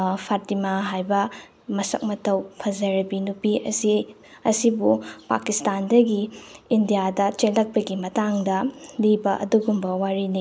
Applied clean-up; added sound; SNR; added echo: none; none; none; none.